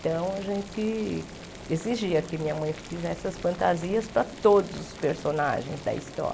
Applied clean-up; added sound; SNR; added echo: none; Boiling; 15 dB; none.